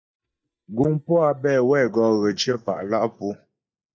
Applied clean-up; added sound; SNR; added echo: neural mask model DeepFilterNet 3.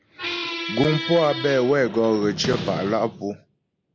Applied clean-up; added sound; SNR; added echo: none; Squeak; 9 dB; none.